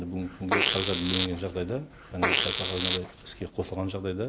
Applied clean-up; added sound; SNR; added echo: none; Fart; -2 dB; none.